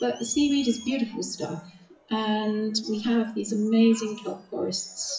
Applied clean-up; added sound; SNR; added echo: classical method WPE with log-MMSE.